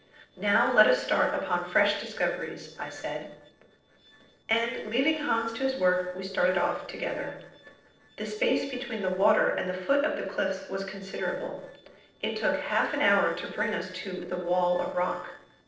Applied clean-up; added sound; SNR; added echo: neural separator model SepFormer DNS4.